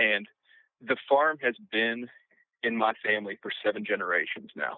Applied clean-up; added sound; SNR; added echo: neural mask model Resemble Enhance denoiser.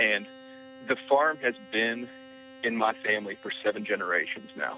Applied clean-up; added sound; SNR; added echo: none; Bowed string instrument; 19 dB; none.